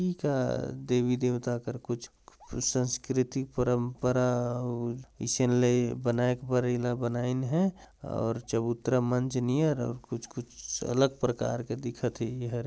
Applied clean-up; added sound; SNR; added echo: none; none; none; none.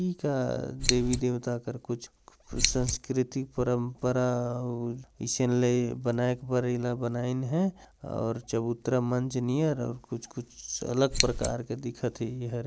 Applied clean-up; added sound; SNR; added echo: neural mask model Resemble Enhance denoiser.